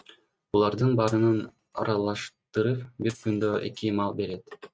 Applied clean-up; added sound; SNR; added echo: neural mask model RNNoise.